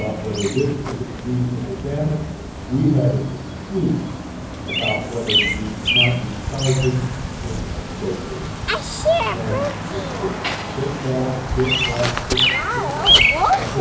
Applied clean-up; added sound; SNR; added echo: none; Bird vocalization, bird call, bird song; -1 dB; reverberation time 0.9 s.